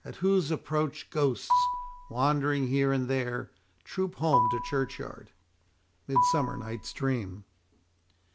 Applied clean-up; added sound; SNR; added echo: none; Marimba, xylophone; 1 dB; none.